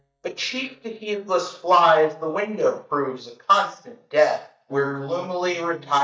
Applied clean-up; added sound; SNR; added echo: neural mask model DeepFilterNet 3.